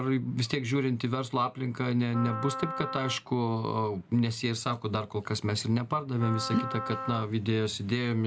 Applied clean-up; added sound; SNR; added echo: none; Wind instrument, woodwind instrument; 9 dB; none.